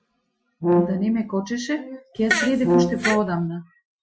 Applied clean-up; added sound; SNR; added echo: classical method Wiener filter.